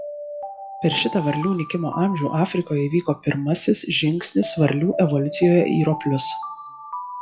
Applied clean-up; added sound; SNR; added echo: classical method WPE with log-MMSE.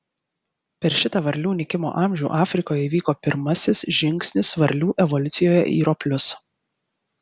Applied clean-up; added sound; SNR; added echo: none; none; none; none.